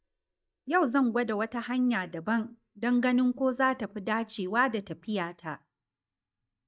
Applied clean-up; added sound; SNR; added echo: neural mask model DeepFilterNet 3.